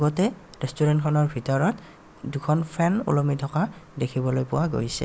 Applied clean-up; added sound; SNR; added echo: none; none; none; none.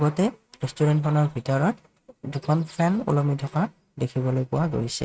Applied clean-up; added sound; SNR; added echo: neural mask model RNNoise.